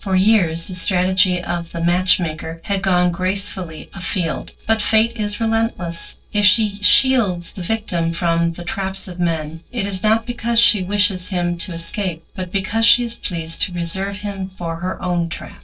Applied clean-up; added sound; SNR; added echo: neural separator model SepFormer DNS4.